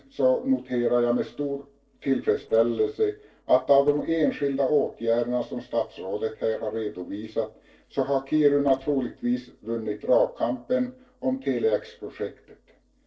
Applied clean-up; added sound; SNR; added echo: neural separator model SepFormer DNS4.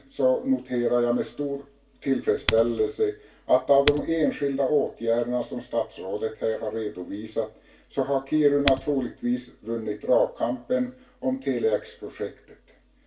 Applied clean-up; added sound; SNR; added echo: none; Typing; 5 dB; reverberation time 0.2 s.